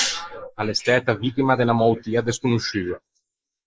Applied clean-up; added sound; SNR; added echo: neural mask model Resemble Enhance denoiser.